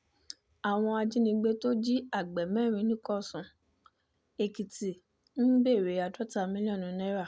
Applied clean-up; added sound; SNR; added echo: none; none; none; none.